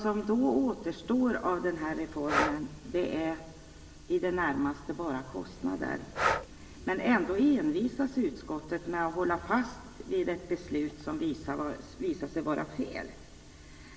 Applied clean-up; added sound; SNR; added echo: none; Breathing; 5 dB; reverberation time 2.4 s.